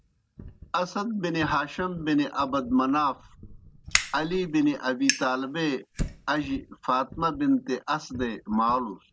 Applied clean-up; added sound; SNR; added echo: none; Fire; 10 dB; none.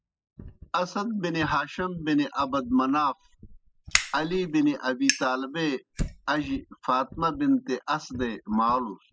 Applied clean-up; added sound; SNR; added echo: classical method spectral subtraction.